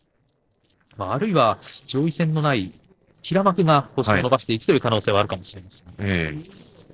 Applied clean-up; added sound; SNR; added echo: neural separator model SepFormer DNS4.